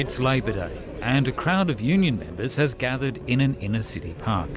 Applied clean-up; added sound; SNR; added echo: none; none; none; none.